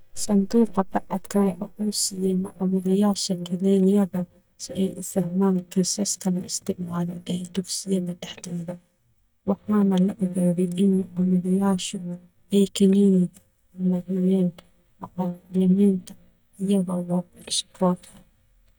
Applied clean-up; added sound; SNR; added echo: neural mask model DeepFilterNet 3.